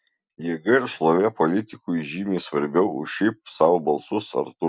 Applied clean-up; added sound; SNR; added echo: none; none; none; none.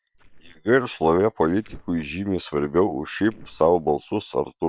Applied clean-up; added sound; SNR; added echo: neural separator model SepFormer WHAM!.